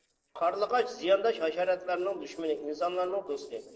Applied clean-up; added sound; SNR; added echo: neural separator model SepFormer DNS4.